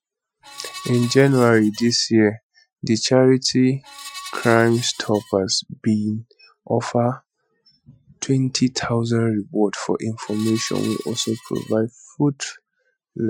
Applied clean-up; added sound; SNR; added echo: classical method Wiener filter.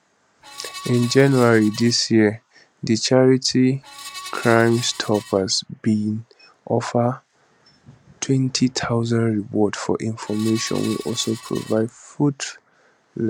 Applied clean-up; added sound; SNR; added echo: none; Screech; 16 dB; none.